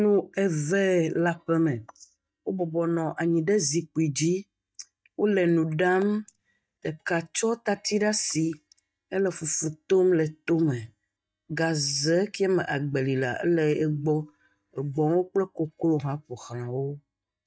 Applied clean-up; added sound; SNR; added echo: neural mask model DeepFilterNet 3.